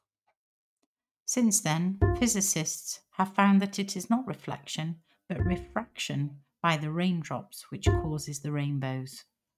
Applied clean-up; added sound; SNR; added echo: neural mask model RNNoise.